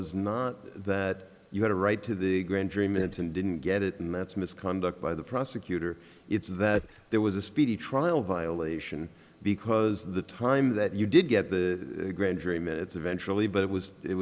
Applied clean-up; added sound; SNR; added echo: neural mask model Resemble Enhance denoiser.